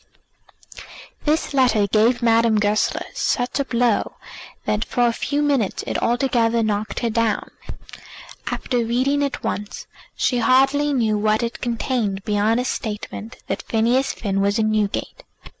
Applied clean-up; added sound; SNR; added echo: none; none; none; none.